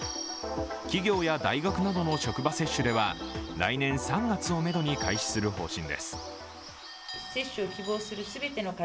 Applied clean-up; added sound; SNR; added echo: none; Bird / Bell; 13 dB; none.